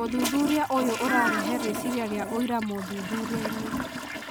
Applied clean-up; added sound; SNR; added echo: none; Crow + Toilet flush; 3 dB; none.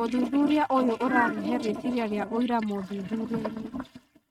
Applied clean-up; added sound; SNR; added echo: neural mask model RNNoise.